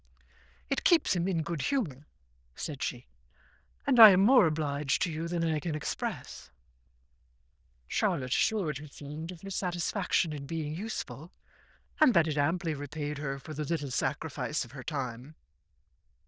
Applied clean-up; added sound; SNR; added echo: neural diffusion model UNIVERSE++.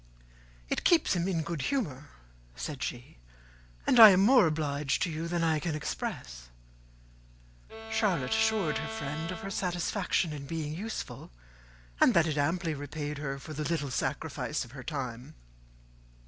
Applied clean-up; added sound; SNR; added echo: none; Bowed string instrument; 11 dB; none.